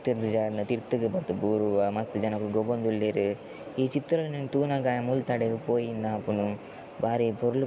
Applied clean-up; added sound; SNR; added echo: none; none; none; none.